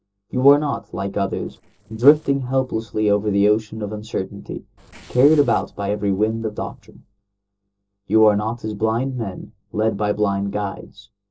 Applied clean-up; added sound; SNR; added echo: neural separator model SepFormer DNS4.